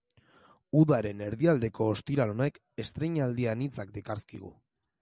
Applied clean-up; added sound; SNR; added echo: none; none; none; none.